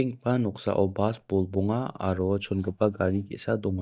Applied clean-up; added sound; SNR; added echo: neural mask model DeepFilterNet 3.